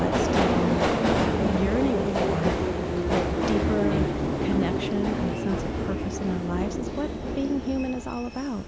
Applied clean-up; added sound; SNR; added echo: none; Subway, metro, underground; -4 dB; none.